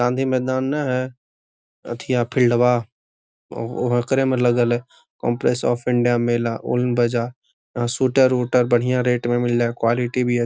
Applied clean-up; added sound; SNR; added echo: none; none; none; none.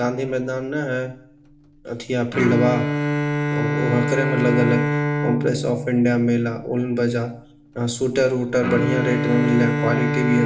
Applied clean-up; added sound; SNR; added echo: none; Bowed string instrument; 3 dB; reverberation time 0.5 s.